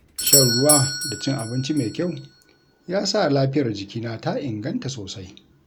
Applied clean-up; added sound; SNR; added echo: none; Doorbell; 3 dB; none.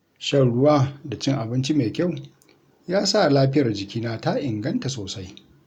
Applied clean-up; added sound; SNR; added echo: none; none; none; none.